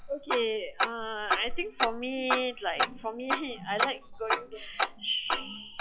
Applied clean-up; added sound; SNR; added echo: classical method log-MMSE.